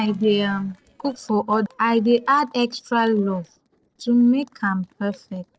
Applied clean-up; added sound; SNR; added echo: neural separator model SepFormer DNS4.